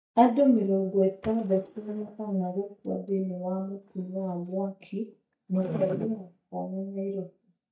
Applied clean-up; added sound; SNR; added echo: neural mask model DeepFilterNet 3.